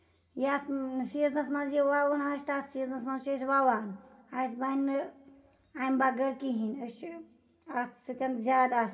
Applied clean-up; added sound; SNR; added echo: none; none; none; reverberation time 1.4 s.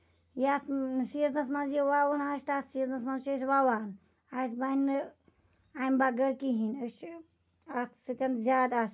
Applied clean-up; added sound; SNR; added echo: none; none; none; none.